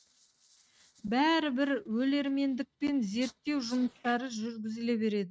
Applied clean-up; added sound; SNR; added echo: neural mask model RNNoise.